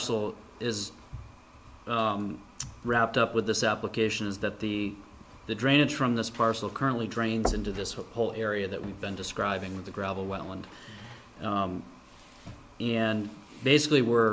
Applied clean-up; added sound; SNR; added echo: none; Knock; 9 dB; none.